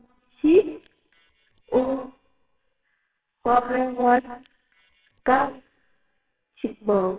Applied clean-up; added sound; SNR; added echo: neural separator model SepFormer WHAMR!.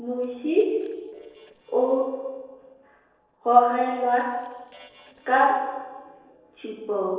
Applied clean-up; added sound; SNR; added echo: neural separator model SepFormer DNS4.